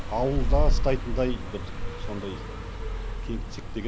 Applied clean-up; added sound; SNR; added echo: none; Car passing by; -5 dB; none.